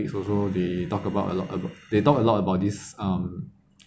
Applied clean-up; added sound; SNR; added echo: none; none; none; none.